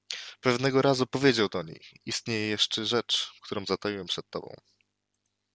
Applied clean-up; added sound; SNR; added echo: none; none; none; none.